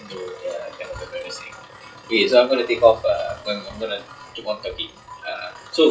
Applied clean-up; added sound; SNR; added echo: classical method WPE with log-MMSE.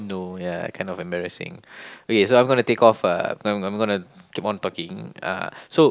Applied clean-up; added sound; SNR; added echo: none; none; none; none.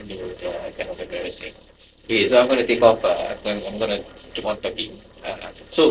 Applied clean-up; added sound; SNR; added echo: neural separator model SepFormer DNS4.